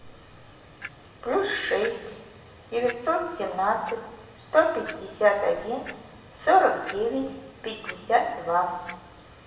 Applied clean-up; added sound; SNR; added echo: none; Clock; 19 dB; reverberation time 1.1 s.